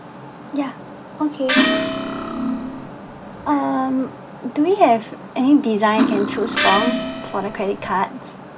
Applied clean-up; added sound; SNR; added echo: none; Gong + Cutlery, silverware; 1 dB; none.